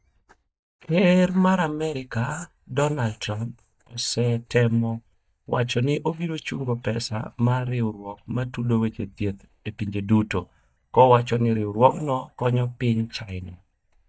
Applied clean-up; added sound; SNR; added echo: neural mask model DeepFilterNet 3.